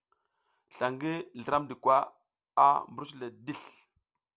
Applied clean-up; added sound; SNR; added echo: none; none; none; none.